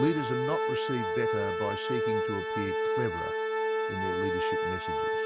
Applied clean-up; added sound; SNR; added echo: none; Organ; -5 dB; none.